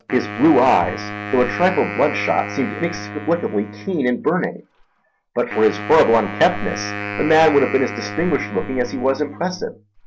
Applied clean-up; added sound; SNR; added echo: none; Wind instrument, woodwind instrument; 10 dB; none.